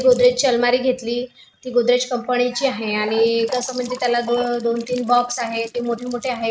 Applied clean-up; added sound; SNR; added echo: neural mask model RNNoise.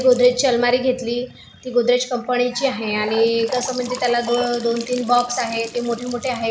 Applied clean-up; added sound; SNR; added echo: none; Trickle, dribble / Bathtub (filling or washing) / Sink (filling or washing) / Gurgling; 16 dB; none.